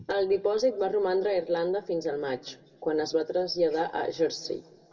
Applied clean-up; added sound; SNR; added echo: none; none; none; reverberation time 1.4 s.